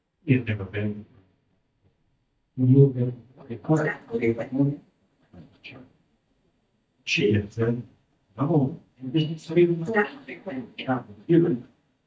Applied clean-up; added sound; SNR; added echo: neural mask model DeepFilterNet 3.